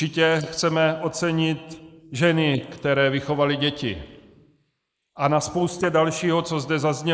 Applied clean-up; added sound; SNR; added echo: neural mask model Resemble Enhance denoiser.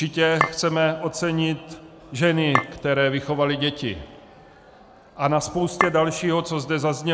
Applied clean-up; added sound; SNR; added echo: none; Chink, clink; 2 dB; none.